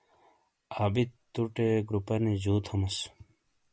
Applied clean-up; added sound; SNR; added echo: none; none; none; none.